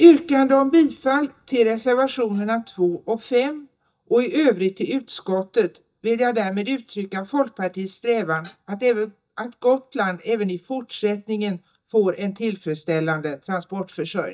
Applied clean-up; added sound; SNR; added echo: neural mask model DeepFilterNet 3.